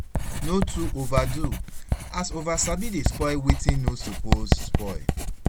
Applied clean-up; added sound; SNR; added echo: none; Writing; -4 dB; none.